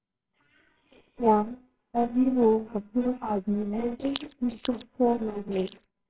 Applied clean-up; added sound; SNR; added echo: neural separator model SepFormer WHAMR!.